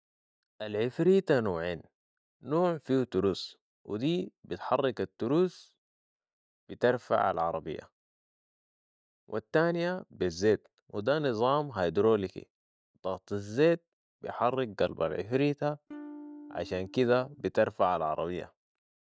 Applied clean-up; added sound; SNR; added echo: none; Electric guitar / Strum; 17 dB; none.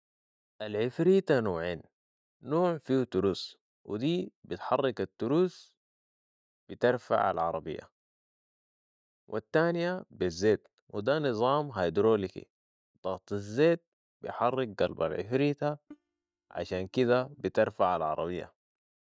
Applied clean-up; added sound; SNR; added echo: neural mask model DeepFilterNet 3.